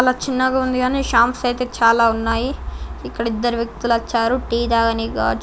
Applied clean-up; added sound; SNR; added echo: none; none; none; none.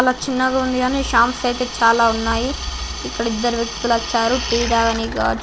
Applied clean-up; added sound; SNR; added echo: none; Drill; 11 dB; none.